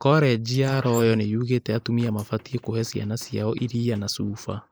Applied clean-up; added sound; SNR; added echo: neural mask model Resemble Enhance denoiser.